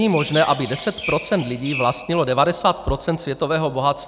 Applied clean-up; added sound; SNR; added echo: none; Chirp, tweet; 11 dB; none.